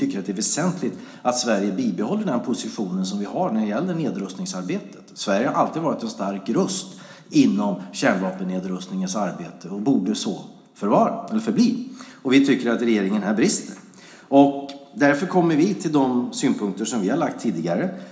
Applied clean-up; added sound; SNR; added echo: none; none; none; reverberation time 0.4 s.